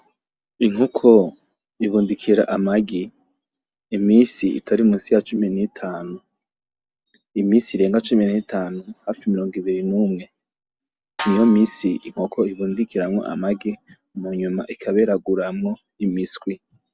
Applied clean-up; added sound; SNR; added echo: none; Snare drum; 14 dB; none.